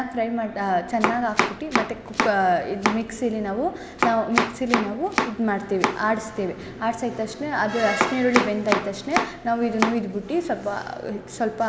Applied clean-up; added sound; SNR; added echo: none; Domestic sounds, home sounds; 2 dB; none.